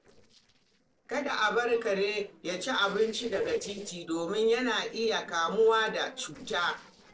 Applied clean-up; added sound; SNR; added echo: neural separator model SepFormer DNS4.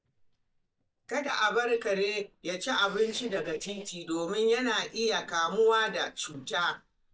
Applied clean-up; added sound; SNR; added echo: neural mask model DeepFilterNet 3.